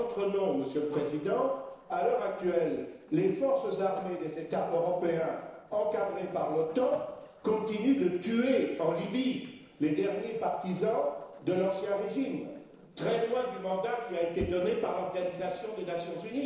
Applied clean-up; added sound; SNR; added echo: neural separator model SepFormer DNS4.